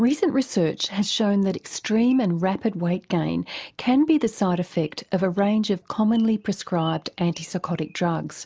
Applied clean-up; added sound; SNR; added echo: neural mask model Resemble Enhance denoiser.